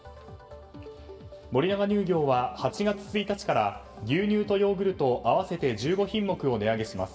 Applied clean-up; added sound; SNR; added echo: none; none; none; reverberation time 2.9 s.